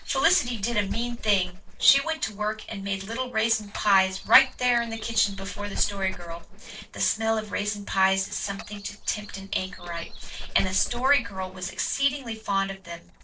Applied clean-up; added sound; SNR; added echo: neural separator model SepFormer DNS4.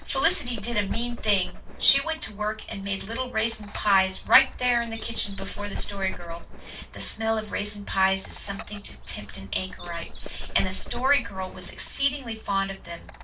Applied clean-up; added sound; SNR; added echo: none; Dog; 6 dB; reverberation time 0.2 s.